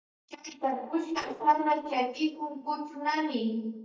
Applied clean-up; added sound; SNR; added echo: neural mask model DeepFilterNet 3.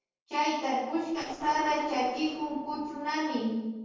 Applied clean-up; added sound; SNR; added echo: neural separator model SepFormer DNS4.